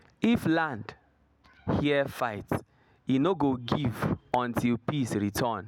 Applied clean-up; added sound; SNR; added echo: none; none; none; none.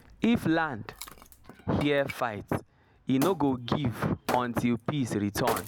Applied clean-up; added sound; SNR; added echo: none; Wood; 12 dB; none.